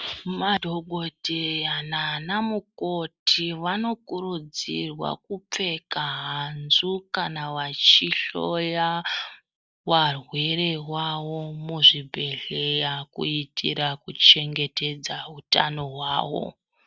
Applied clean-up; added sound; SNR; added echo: none; none; none; none.